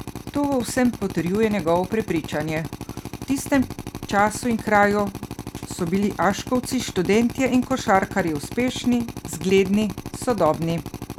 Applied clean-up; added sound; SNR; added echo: none; Drill; 11 dB; none.